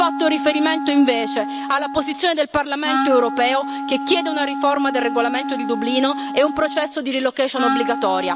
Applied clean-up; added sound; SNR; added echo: none; Wind instrument, woodwind instrument; 5 dB; none.